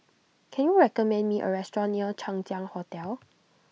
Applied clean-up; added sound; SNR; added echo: none; none; none; none.